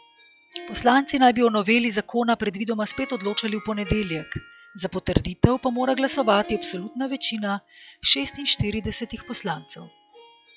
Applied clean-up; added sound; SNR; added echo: classical method log-MMSE.